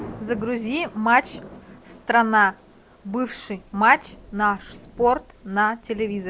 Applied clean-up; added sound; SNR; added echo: none; Thunder / Rain; 20 dB; none.